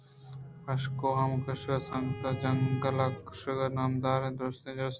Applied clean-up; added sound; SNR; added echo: none; Bowed string instrument; 17 dB; none.